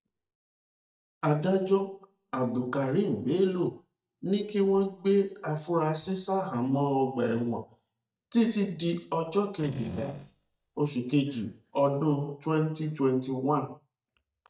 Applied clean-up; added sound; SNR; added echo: neural mask model DeepFilterNet 3.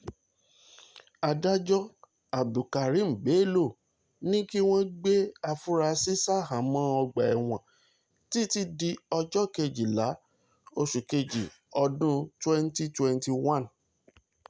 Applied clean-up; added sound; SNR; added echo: none; none; none; none.